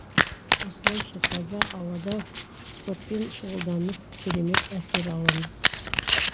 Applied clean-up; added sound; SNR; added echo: none; Domestic sounds, home sounds; -5 dB; none.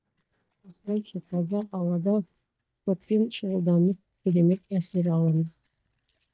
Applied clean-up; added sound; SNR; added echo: neural mask model DeepFilterNet 3.